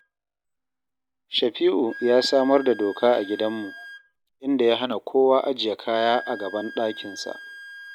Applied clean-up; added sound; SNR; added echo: none; Wind instrument, woodwind instrument; 18 dB; none.